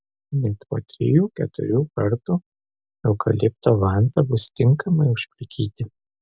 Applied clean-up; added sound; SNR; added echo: none; none; none; none.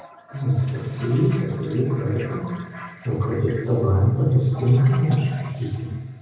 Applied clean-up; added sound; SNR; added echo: none; Toilet flush; 19 dB; reverberation time 1.3 s.